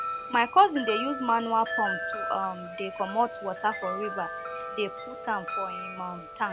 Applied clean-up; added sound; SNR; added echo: none; Wind chime; 6 dB; none.